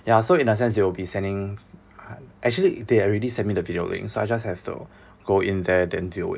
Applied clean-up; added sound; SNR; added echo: none; none; none; none.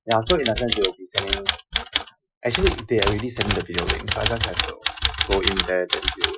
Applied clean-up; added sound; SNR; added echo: classical method Wiener filter.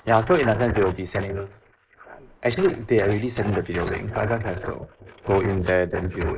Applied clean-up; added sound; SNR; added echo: neural mask model Resemble Enhance denoiser.